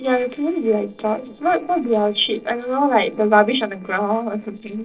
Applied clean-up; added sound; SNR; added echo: neural separator model SepFormer DNS4.